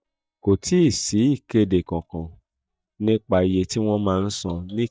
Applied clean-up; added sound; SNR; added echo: neural mask model DeepFilterNet 3.